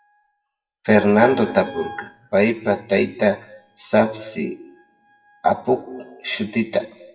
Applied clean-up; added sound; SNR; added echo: classical method WPE with log-MMSE.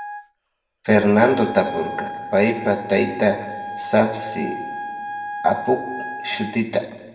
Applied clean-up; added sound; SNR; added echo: none; Wind instrument, woodwind instrument; 10 dB; reverberation time 2.2 s.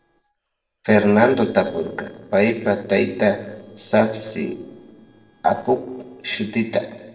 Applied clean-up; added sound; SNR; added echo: neural separator model SepFormer DNS4.